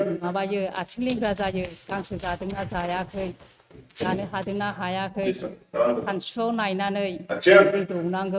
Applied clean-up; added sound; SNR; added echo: neural mask model RNNoise.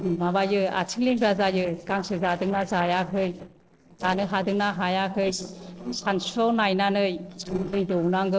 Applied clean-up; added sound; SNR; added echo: neural separator model SepFormer DNS4.